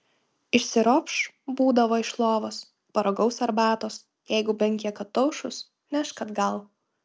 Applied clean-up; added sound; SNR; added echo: none; none; none; none.